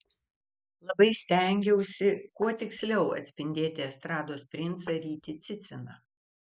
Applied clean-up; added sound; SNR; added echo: neural mask model Resemble Enhance denoiser.